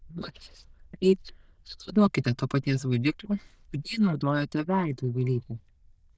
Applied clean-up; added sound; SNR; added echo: neural diffusion model UNIVERSE++.